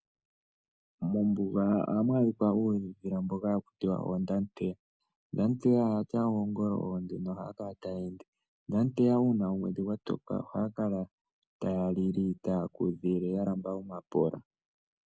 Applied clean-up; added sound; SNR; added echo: none; none; none; none.